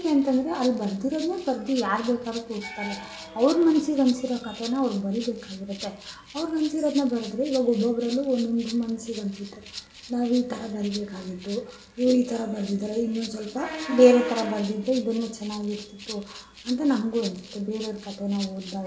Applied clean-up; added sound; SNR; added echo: none; Rattle (instrument); 18 dB; reverberation time 0.7 s.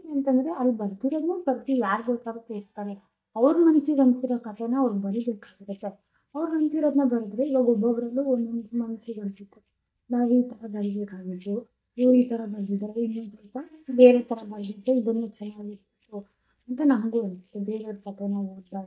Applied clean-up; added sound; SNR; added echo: neural mask model DeepFilterNet 3.